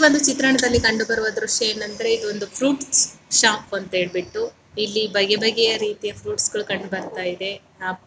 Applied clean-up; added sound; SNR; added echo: none; Glass; 16 dB; none.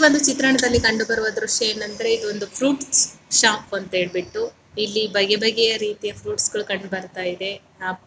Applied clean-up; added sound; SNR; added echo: none; none; none; none.